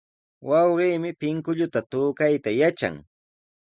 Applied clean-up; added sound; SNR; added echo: none; none; none; none.